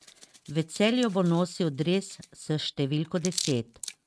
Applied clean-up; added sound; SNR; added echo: neural mask model RNNoise.